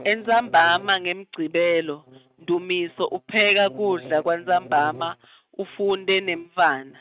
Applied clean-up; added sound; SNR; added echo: neural mask model RNNoise.